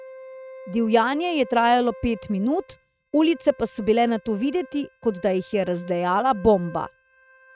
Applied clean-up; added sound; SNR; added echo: neural mask model RNNoise.